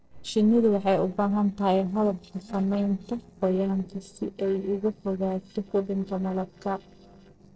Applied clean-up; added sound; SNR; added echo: neural separator model SepFormer DNS4.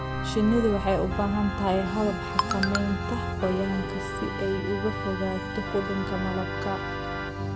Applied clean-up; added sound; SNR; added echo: none; Organ; 3 dB; none.